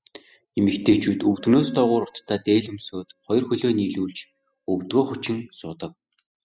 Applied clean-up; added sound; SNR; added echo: classical method spectral subtraction.